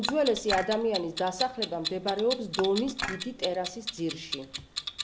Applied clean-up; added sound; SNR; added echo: none; Dishes, pots, and pans / Chink, clink + Clock; 6 dB; none.